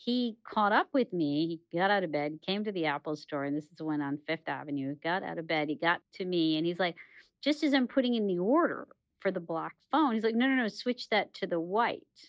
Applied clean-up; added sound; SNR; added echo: none; none; none; none.